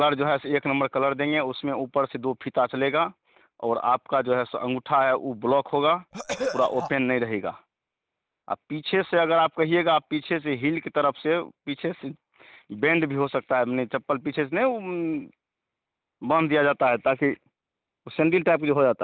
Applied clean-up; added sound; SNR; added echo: neural separator model SepFormer DNS4.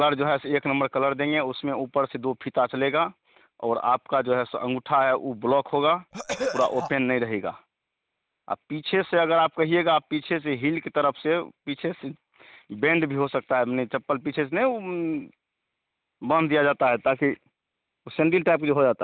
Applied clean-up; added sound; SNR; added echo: none; Cough; 6 dB; none.